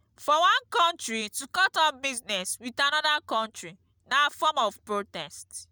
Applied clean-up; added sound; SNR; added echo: none; none; none; none.